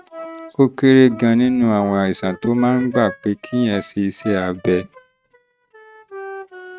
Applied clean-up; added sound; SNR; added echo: neural mask model RNNoise.